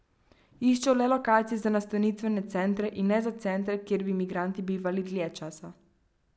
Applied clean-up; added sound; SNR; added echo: none; none; none; none.